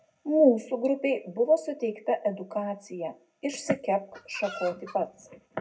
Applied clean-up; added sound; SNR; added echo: none; Chicken, rooster; 16 dB; reverberation time 0.4 s.